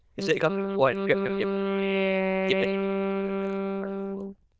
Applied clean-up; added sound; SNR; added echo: neural diffusion model UNIVERSE++.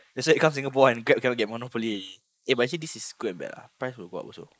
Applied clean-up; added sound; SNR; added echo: neural mask model Resemble Enhance denoiser.